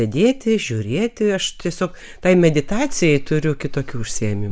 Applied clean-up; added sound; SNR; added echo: none; none; none; none.